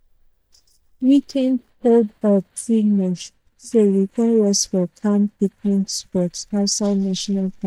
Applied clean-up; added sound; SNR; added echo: neural mask model DeepFilterNet 3.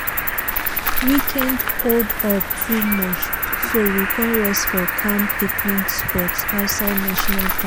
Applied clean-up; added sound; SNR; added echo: none; Cricket; -2 dB; none.